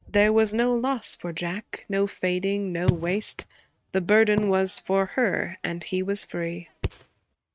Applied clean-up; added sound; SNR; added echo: neural mask model RNNoise.